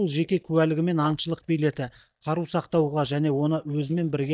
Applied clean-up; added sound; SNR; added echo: neural mask model DeepFilterNet 3.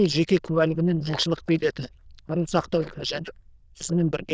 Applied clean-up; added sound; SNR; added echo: neural diffusion model UNIVERSE++.